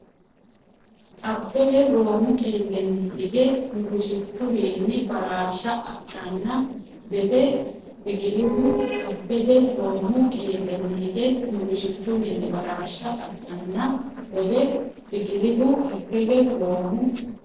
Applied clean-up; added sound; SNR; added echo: neural separator model SepFormer DNS4.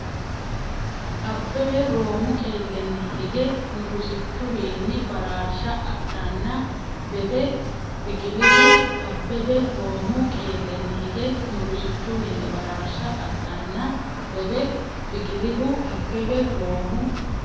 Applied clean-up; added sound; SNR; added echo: none; Traffic noise, roadway noise / Vehicle horn, car horn, honking; -2 dB; reverberation time 1.1 s.